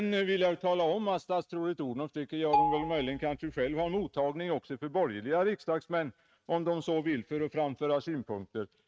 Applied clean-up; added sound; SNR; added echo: neural mask model RNNoise.